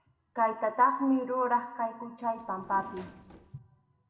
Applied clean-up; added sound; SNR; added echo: none; Drawer open or close; 19 dB; reverberation time 1.3 s.